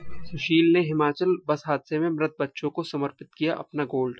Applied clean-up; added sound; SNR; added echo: classical method Wiener filter.